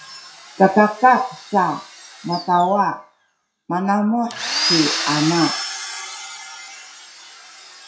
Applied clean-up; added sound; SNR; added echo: classical method WPE with log-MMSE.